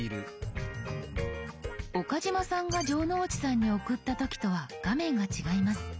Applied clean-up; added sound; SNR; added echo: none; none; none; none.